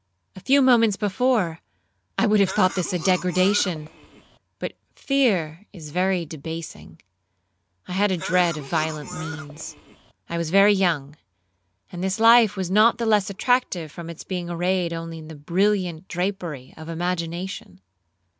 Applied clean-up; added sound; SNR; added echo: none; Cough; 12 dB; none.